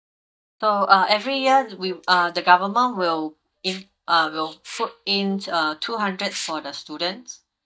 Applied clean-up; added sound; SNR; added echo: neural mask model DeepFilterNet 3.